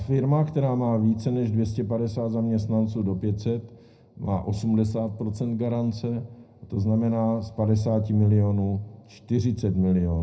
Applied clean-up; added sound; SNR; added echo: none; none; none; reverberation time 0.4 s.